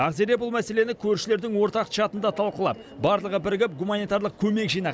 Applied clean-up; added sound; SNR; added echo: none; none; none; none.